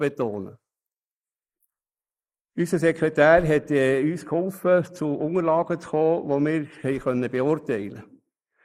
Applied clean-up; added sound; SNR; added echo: neural mask model Resemble Enhance denoiser.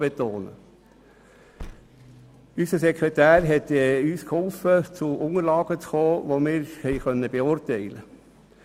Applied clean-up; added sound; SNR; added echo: none; Car; 19 dB; none.